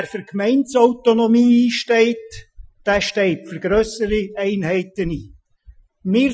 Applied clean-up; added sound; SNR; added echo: classical method Wiener filter.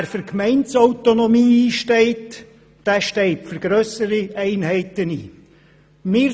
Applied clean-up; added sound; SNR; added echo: none; none; none; none.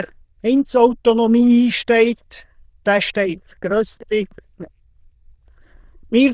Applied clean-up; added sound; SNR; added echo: neural diffusion model UNIVERSE++.